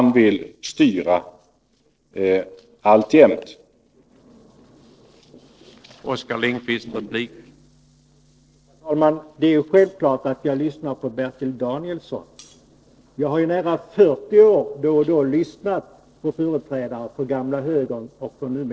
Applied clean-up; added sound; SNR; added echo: neural separator model SepFormer DNS4.